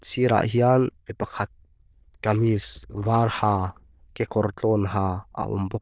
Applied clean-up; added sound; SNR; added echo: neural diffusion model UNIVERSE++.